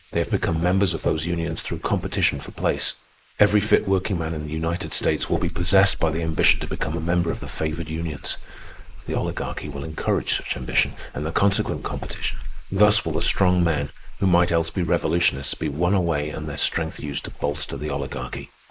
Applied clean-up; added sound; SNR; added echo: neural mask model Resemble Enhance denoiser.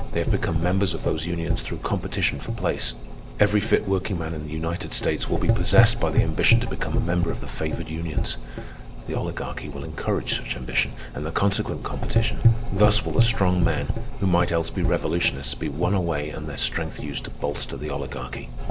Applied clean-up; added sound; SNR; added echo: none; Gurgling / Engine; 0 dB; none.